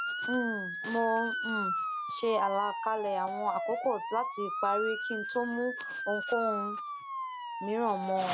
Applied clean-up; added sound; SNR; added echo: none; Motor vehicle (road) / Siren; 3 dB; none.